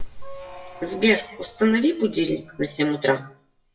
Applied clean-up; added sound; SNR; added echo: classical method WPE with log-MMSE.